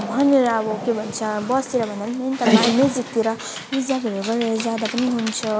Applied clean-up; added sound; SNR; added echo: none; Dog; 6 dB; none.